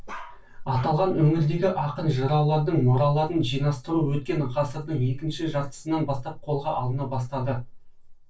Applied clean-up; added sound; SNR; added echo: neural separator model SepFormer DNS4.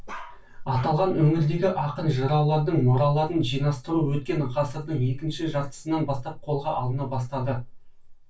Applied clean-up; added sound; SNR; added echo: none; Bark; 18 dB; reverberation time 0.1 s.